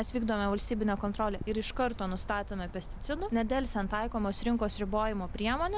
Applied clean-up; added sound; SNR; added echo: none; Bird; 8 dB; none.